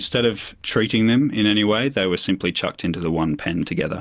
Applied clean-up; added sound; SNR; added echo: none; none; none; none.